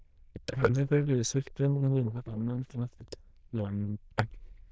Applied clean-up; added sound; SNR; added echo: neural diffusion model UNIVERSE++.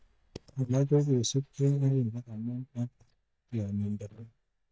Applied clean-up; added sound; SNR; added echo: neural mask model DeepFilterNet 3.